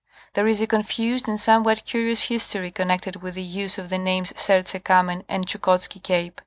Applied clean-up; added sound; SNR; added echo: none; none; none; none.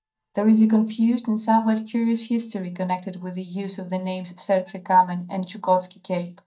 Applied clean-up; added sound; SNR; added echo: neural mask model DeepFilterNet 3.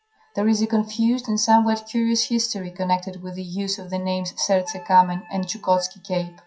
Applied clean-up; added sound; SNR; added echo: classical method WPE with log-MMSE.